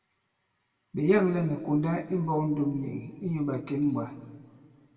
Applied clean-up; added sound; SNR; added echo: none; none; none; reverberation time 1.8 s.